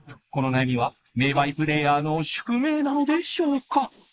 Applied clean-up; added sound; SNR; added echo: neural mask model Resemble Enhance denoiser.